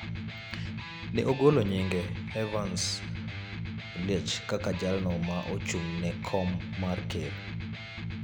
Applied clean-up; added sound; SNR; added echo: none; Electric guitar; 5 dB; none.